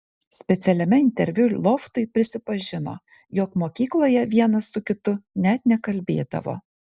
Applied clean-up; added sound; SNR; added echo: none; none; none; none.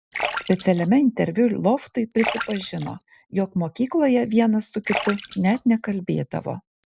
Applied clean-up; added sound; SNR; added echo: none; Splash, splatter; 11 dB; none.